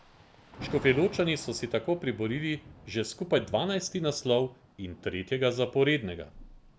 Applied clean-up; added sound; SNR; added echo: none; Thunder / Rain; 18 dB; none.